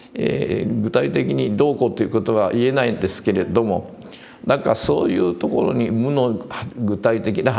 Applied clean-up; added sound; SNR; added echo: none; none; none; none.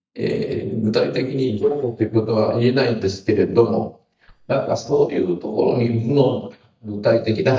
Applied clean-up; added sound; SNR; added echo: neural mask model DeepFilterNet 3.